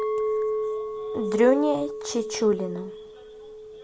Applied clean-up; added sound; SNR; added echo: none; Chink, clink; 3 dB; none.